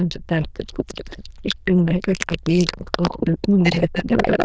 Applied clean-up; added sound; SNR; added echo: neural diffusion model UNIVERSE++.